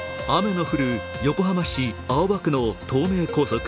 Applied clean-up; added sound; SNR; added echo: none; Bowed string instrument; 13 dB; none.